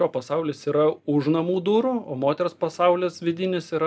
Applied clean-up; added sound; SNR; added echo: none; none; none; none.